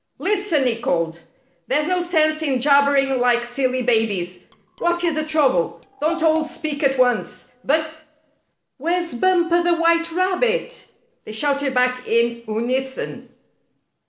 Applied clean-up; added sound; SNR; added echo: neural separator model SepFormer DNS4.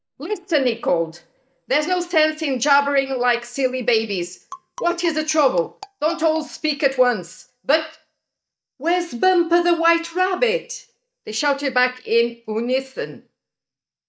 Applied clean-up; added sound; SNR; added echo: neural mask model DeepFilterNet 3.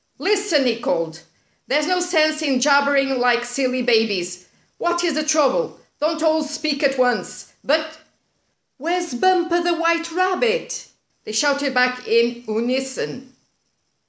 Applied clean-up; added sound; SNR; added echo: none; none; none; none.